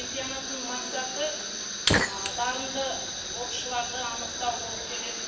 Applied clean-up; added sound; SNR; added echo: none; Fire; -3 dB; reverberation time 0.8 s.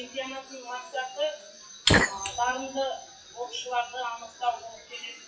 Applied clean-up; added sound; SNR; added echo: classical method WPE with log-MMSE.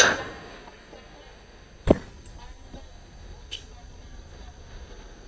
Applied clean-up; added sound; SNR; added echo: neural mask model DeepFilterNet 3.